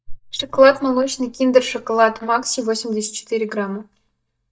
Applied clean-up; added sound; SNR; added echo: neural mask model DeepFilterNet 3.